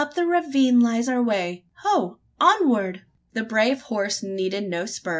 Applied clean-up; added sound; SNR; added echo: none; none; none; none.